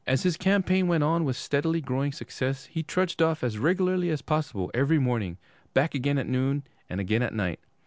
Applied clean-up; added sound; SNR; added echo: none; none; none; none.